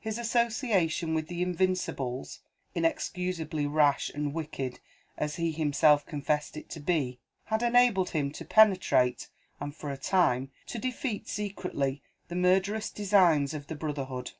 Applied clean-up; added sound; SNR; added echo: none; none; none; none.